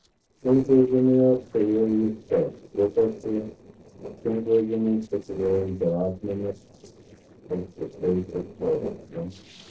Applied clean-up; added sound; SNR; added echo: neural separator model SepFormer DNS4.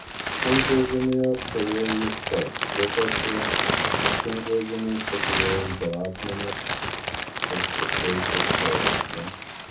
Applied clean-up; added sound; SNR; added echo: none; Crumpling, crinkling; -2 dB; reverberation time 0.3 s.